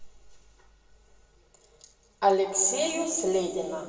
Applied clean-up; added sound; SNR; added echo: none; none; none; reverberation time 2.3 s.